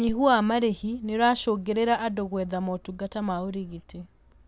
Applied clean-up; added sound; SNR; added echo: none; none; none; none.